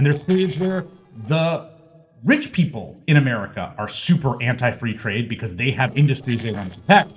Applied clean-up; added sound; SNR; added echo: neural separator model SepFormer DNS4.